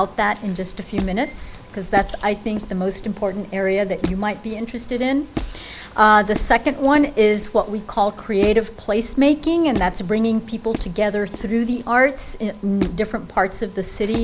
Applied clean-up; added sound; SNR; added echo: none; Squeak; 13 dB; none.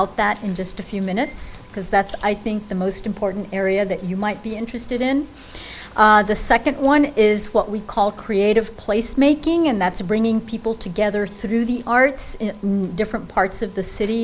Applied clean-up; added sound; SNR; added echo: none; none; none; none.